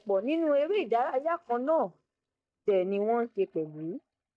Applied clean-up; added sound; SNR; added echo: neural mask model DeepFilterNet 3.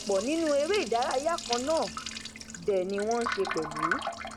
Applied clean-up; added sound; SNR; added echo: none; Liquid; 7 dB; none.